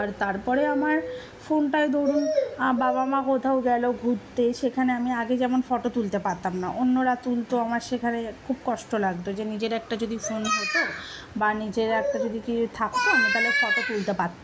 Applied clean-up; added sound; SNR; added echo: none; none; none; none.